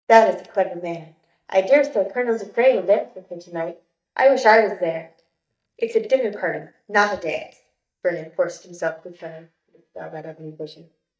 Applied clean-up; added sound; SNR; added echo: neural mask model DeepFilterNet 3.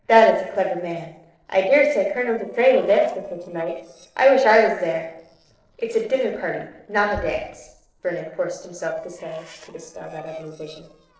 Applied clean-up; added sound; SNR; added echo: neural separator model SepFormer DNS4.